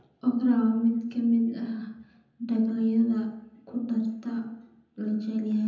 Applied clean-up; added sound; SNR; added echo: none; none; none; reverberation time 0.9 s.